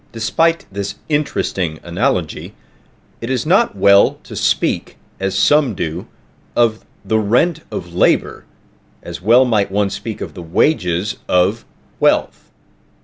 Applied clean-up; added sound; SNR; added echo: none; none; none; none.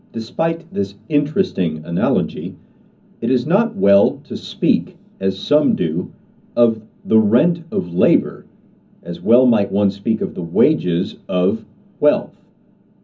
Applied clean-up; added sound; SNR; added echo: none; none; none; reverberation time 0.4 s.